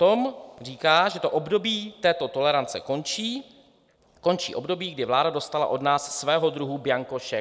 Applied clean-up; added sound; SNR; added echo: none; none; none; none.